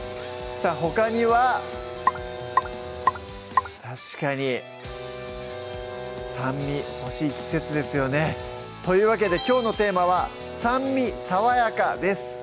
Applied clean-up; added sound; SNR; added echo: none; Brass instrument; 12 dB; none.